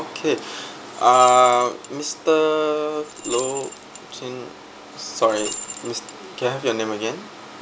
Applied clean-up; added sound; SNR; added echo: none; Rattle / Keys jangling; 14 dB; none.